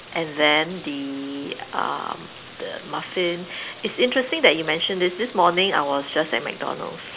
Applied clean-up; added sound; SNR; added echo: none; Rain; 18 dB; none.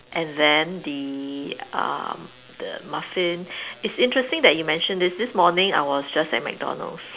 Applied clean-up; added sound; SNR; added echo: none; none; none; none.